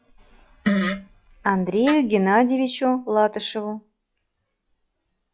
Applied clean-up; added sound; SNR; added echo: classical method log-MMSE.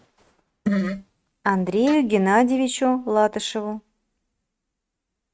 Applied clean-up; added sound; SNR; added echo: neural mask model RNNoise.